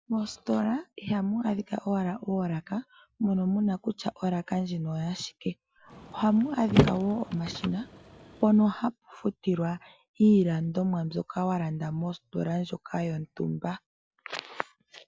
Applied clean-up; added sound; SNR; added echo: none; Car; 2 dB; none.